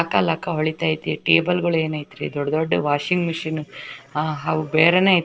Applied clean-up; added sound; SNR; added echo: neural separator model SepFormer DNS4.